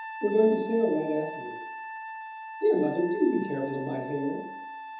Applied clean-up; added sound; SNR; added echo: none; Trumpet; 12 dB; reverberation time 1.3 s.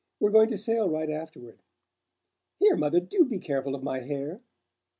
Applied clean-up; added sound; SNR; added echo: none; none; none; none.